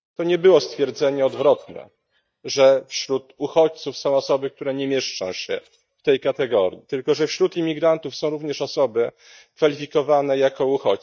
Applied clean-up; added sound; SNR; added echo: neural mask model DeepFilterNet 3.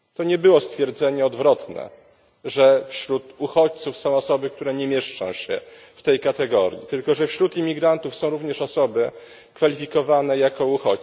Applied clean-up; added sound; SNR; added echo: none; none; none; none.